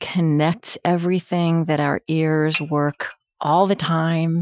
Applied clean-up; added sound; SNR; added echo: classical method Wiener filter.